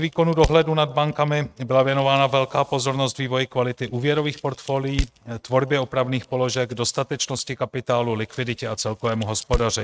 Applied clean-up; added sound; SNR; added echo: neural mask model RNNoise.